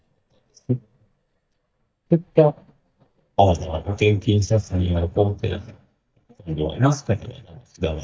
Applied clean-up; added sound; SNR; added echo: neural mask model DeepFilterNet 3.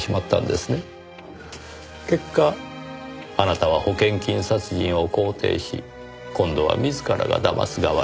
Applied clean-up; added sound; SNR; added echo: none; none; none; none.